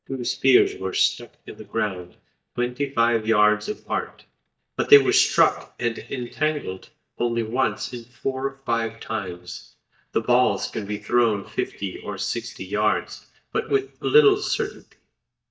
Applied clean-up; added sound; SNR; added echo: neural mask model DeepFilterNet 3.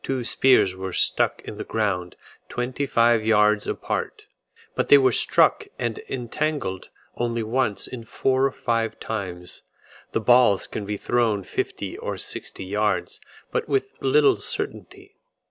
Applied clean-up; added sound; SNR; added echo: none; none; none; none.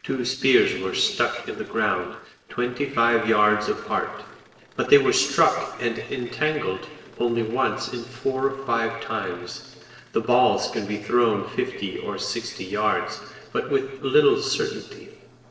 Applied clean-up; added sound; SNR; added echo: neural separator model SepFormer DNS4.